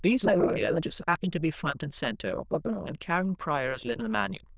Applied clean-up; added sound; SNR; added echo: neural diffusion model UNIVERSE++.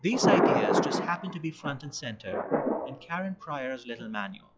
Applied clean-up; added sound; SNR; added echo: classical method log-MMSE.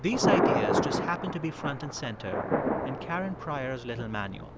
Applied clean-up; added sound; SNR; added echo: none; Thunder; -3 dB; none.